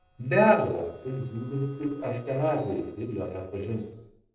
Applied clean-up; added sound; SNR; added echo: neural separator model SepFormer DNS4.